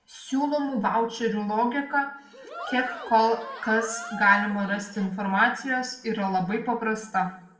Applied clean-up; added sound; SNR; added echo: none; Cheering; 12 dB; reverberation time 0.5 s.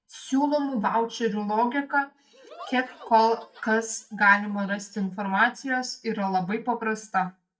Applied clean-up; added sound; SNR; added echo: neural mask model DeepFilterNet 3.